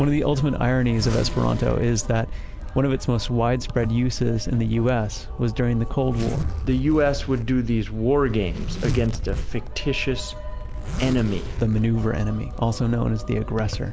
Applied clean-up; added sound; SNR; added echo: none; Zipper (clothing); 6 dB; none.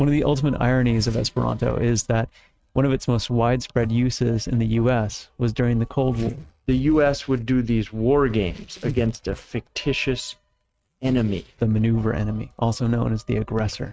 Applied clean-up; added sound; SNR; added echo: neural mask model RNNoise.